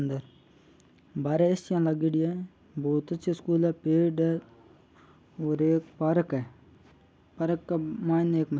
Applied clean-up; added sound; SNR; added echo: none; none; none; none.